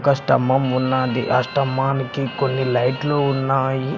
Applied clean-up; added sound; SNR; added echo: none; Trumpet + Drip; 17 dB; none.